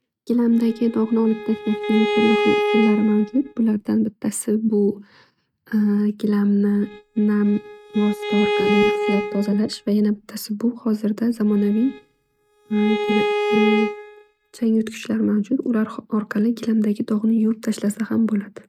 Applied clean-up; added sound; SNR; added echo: neural mask model RNNoise.